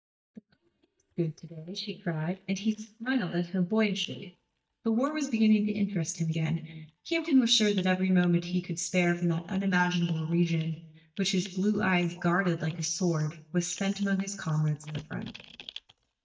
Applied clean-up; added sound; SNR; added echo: neural mask model DeepFilterNet 3.